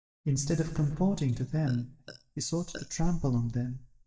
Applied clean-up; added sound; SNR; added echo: neural mask model DeepFilterNet 3.